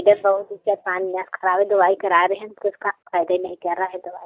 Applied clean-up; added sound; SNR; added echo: neural mask model DeepFilterNet 3.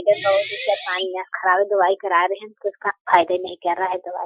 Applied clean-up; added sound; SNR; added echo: classical method Wiener filter.